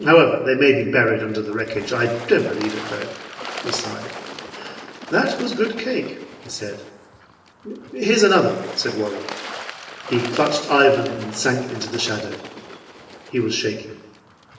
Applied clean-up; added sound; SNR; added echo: none; Water / Bird; 14 dB; reverberation time 1.0 s.